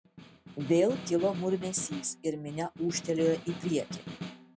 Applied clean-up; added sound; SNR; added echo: none; Snare drum; 11 dB; none.